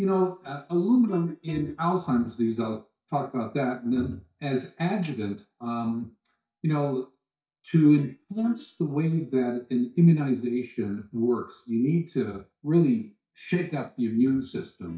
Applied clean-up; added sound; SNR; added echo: neural mask model DeepFilterNet 3.